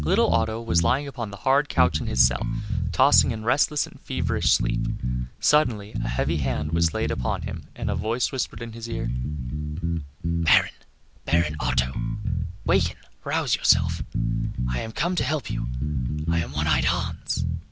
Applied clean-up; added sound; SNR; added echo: none; Bass guitar; 0 dB; none.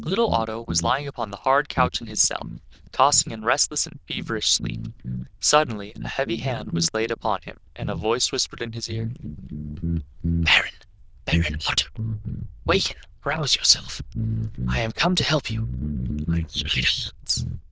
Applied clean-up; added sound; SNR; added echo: neural diffusion model UNIVERSE++.